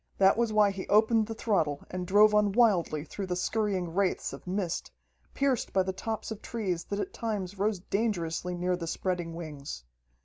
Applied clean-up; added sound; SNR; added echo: none; none; none; none.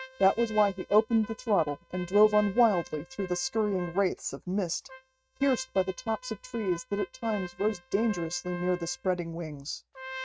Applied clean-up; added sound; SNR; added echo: neural mask model RNNoise.